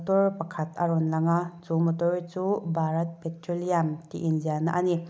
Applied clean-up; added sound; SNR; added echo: none; none; none; none.